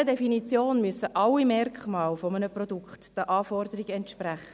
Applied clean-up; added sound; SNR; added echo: none; none; none; none.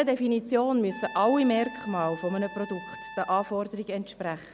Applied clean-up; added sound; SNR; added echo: none; Trumpet; 15 dB; none.